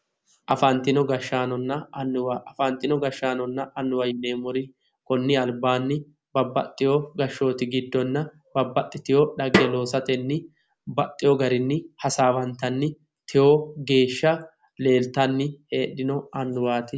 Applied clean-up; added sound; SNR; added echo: none; Snare drum; 3 dB; none.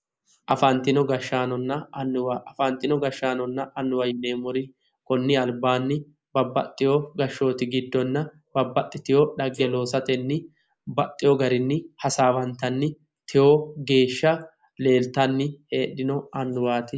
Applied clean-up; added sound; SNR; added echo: neural mask model Resemble Enhance denoiser.